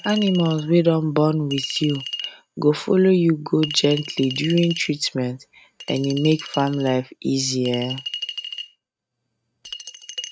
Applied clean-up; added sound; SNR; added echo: neural mask model RNNoise.